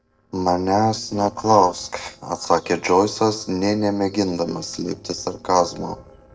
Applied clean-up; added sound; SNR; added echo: neural separator model SepFormer DNS4.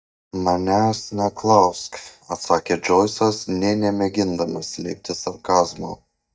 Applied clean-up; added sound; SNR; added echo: neural mask model DeepFilterNet 3.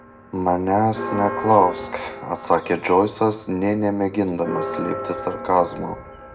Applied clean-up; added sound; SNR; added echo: none; Church bell; 10 dB; reverberation time 0.4 s.